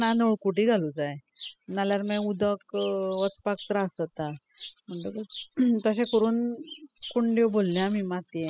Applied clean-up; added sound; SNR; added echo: classical method spectral subtraction.